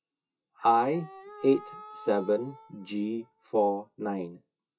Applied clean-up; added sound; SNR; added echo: classical method WPE with log-MMSE.